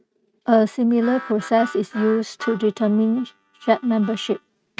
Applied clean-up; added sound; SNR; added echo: neural mask model RNNoise.